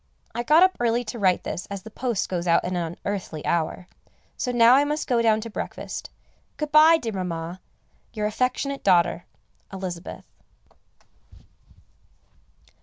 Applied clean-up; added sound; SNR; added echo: none; none; none; none.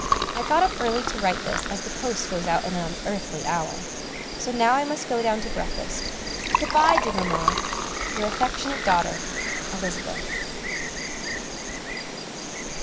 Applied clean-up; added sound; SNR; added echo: none; Liquid + Insect; 1 dB; none.